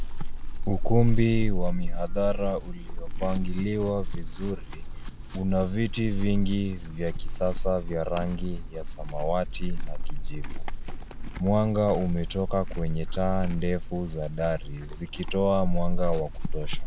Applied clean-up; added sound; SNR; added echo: none; Chewing, mastication / Livestock, farm animals, working animals; -2 dB; none.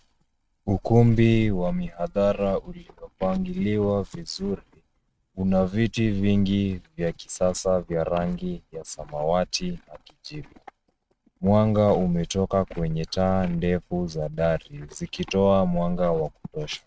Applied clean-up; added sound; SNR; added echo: neural mask model RNNoise.